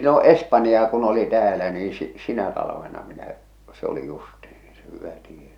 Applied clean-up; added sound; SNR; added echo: none; none; none; none.